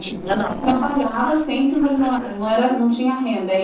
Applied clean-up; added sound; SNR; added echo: neural separator model SepFormer DNS4.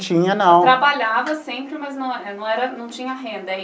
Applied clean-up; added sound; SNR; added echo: none; none; none; none.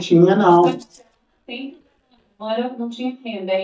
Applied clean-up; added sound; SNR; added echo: neural mask model DeepFilterNet 3.